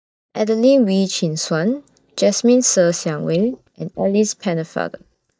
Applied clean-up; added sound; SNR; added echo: neural mask model DeepFilterNet 3.